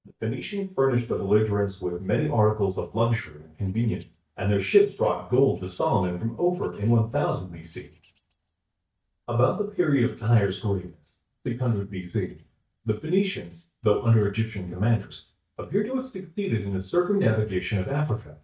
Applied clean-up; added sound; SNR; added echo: neural mask model DeepFilterNet 3.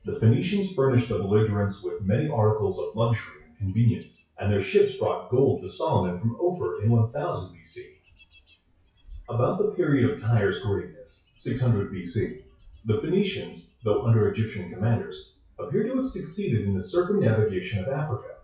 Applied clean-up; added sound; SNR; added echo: classical method WPE with log-MMSE.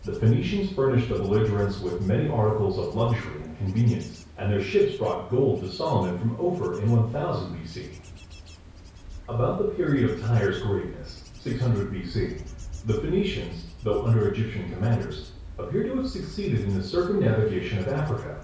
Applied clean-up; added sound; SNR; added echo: none; Wind / Bird / Insect; 16 dB; reverberation time 0.6 s.